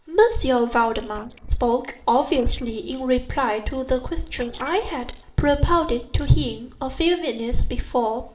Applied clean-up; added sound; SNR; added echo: neural separator model SepFormer DNS4.